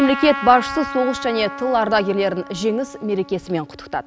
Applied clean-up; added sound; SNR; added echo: none; Trumpet; 11 dB; none.